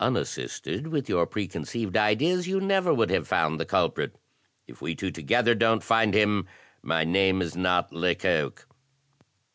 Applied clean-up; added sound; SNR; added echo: none; none; none; none.